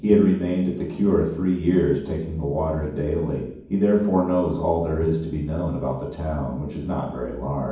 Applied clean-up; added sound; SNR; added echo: none; Bowed string instrument; 16 dB; reverberation time 1.2 s.